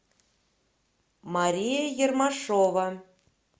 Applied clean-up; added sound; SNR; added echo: none; none; none; none.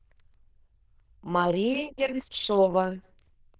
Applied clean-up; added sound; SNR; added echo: neural diffusion model UNIVERSE++.